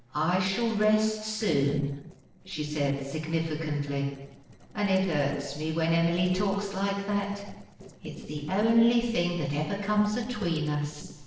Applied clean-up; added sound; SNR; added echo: neural separator model SepFormer DNS4.